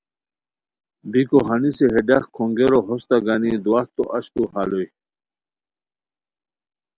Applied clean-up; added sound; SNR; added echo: none; none; none; none.